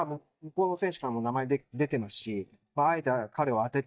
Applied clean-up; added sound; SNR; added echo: neural mask model DeepFilterNet 3.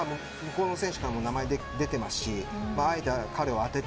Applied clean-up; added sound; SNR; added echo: none; none; none; none.